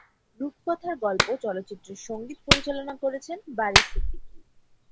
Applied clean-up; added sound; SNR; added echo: none; Clapping; -3 dB; none.